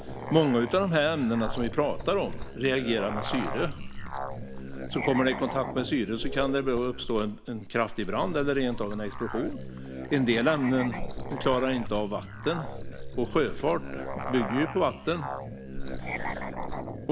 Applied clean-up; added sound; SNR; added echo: none; Musical instrument + Liquid; 6 dB; none.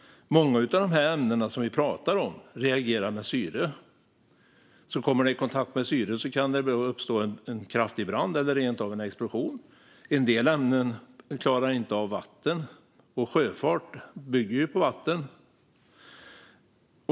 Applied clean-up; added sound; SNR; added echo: none; none; none; none.